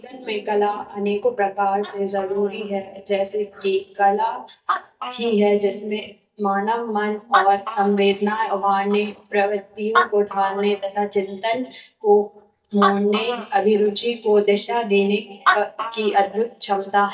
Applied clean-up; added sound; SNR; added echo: neural mask model DeepFilterNet 3.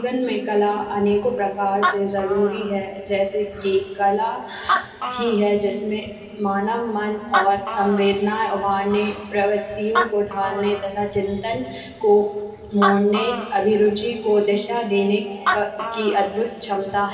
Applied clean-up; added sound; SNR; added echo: none; Animal; 9 dB; reverberation time 2.5 s.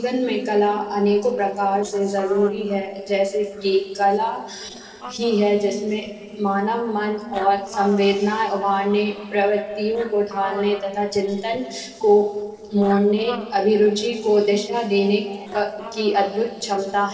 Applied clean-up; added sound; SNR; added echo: neural separator model SepFormer DNS4.